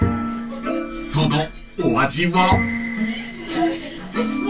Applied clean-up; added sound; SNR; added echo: none; Bowed string instrument; 5 dB; reverberation time 0.1 s.